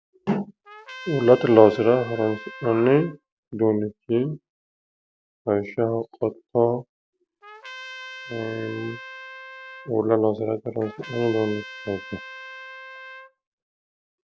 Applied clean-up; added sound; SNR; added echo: none; Trumpet; 16 dB; none.